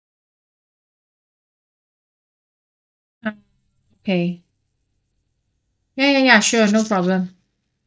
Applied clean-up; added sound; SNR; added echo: neural mask model DeepFilterNet 3.